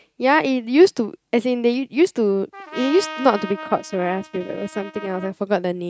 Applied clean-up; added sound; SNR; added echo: neural mask model RNNoise.